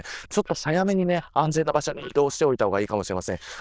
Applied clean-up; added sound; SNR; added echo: neural diffusion model UNIVERSE++.